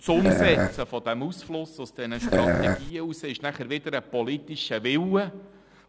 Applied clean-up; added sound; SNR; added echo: none; Burping, eructation; -5 dB; none.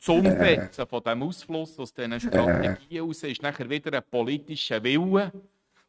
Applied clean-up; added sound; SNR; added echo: neural mask model RNNoise.